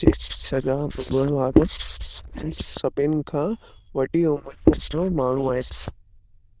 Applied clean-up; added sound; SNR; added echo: neural diffusion model UNIVERSE++.